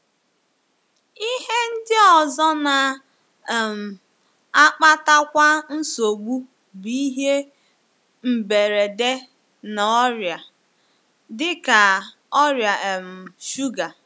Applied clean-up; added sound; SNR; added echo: none; none; none; none.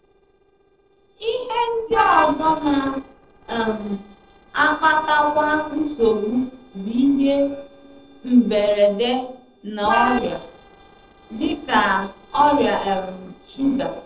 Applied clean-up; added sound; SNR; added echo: neural separator model SepFormer DNS4.